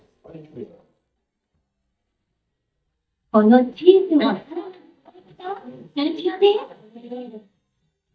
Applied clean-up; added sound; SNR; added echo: neural mask model DeepFilterNet 3.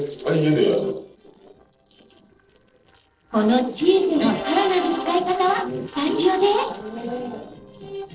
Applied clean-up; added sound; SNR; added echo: neural separator model SepFormer DNS4.